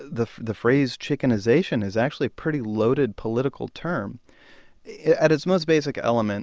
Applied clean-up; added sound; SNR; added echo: none; none; none; none.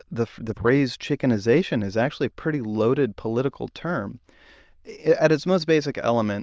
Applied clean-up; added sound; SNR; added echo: neural diffusion model UNIVERSE++.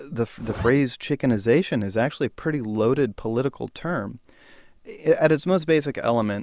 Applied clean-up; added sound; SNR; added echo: none; Zipper (clothing); 7 dB; none.